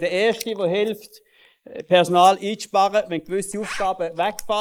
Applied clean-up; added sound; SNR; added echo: neural mask model Resemble Enhance denoiser.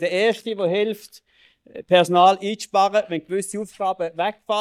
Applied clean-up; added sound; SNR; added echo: neural mask model DeepFilterNet 3.